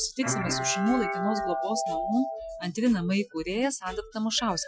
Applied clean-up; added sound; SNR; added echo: classical method Wiener filter.